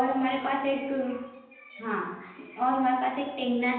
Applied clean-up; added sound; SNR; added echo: none; none; none; reverberation time 0.9 s.